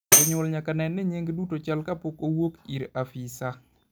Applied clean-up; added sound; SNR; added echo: none; Tambourine; -4 dB; none.